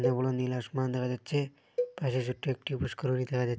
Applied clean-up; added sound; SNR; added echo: none; Cowbell; 9 dB; none.